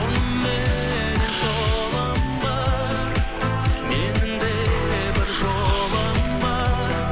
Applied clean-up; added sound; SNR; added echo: none; Hiss; 8 dB; none.